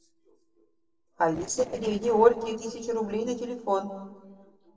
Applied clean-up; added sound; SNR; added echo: neural separator model SepFormer DNS4.